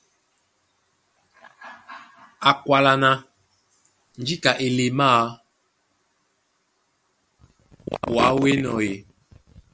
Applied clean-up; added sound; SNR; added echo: none; none; none; none.